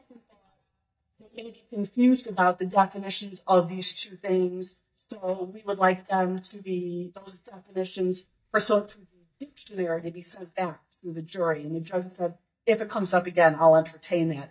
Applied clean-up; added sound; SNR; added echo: neural mask model DeepFilterNet 3.